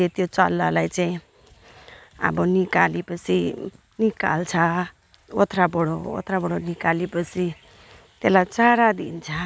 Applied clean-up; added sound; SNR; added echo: none; none; none; none.